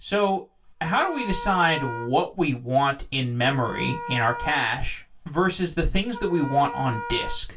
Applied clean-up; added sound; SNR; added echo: none; Wind instrument, woodwind instrument; 10 dB; reverberation time 0.2 s.